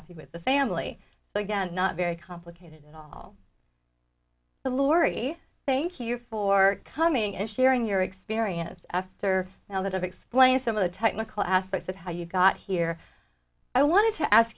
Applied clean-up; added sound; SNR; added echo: none; none; none; none.